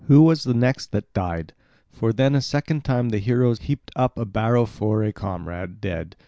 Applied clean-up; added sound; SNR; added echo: none; none; none; none.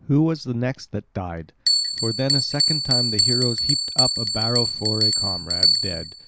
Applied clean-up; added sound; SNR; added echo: none; Bell; -3 dB; none.